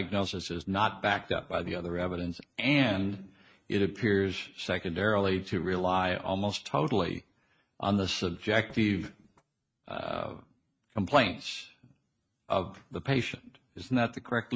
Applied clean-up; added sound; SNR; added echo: neural mask model RNNoise.